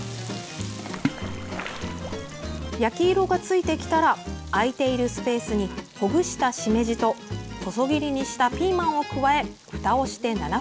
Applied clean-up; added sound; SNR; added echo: none; Splash, splatter; 8 dB; none.